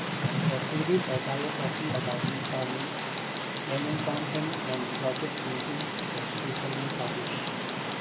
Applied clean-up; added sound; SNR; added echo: none; Tick; -3 dB; reverberation time 0.3 s.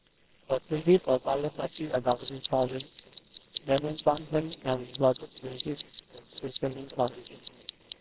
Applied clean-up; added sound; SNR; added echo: neural separator model SepFormer WHAMR!.